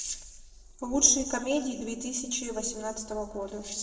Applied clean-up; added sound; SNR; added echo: neural separator model SepFormer DNS4.